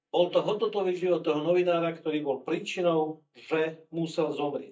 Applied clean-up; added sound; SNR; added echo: neural mask model DeepFilterNet 3.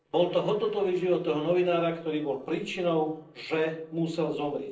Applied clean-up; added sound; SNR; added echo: neural separator model SepFormer DNS4.